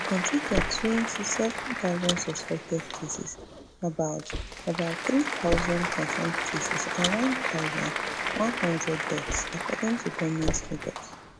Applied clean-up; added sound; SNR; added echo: none; Car + Applause; 1 dB; none.